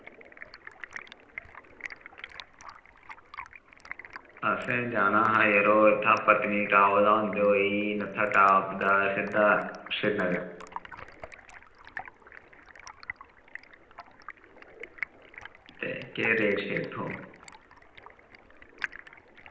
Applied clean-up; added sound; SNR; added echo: none; Stream; 16 dB; reverberation time 0.8 s.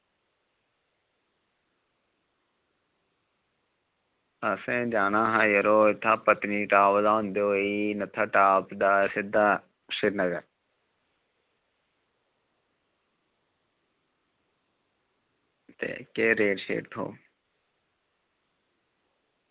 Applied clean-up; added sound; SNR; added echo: none; none; none; none.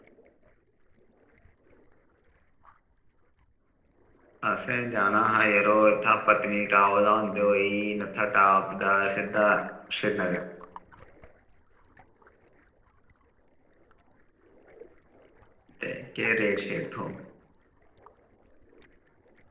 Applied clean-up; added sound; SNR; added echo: neural separator model SepFormer DNS4.